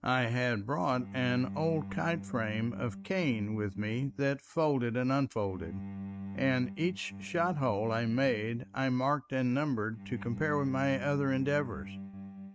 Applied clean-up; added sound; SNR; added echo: neural mask model RNNoise.